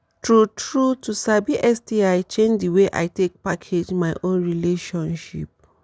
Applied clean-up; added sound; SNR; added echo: none; none; none; none.